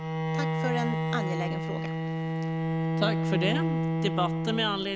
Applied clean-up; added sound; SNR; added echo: none; Bowed string instrument; -4 dB; none.